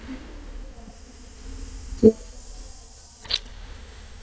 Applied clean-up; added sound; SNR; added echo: neural mask model DeepFilterNet 3.